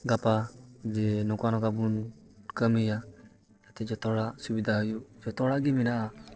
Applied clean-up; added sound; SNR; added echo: neural separator model SepFormer DNS4.